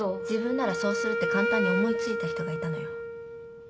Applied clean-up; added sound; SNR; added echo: none; Wind instrument, woodwind instrument; -1 dB; none.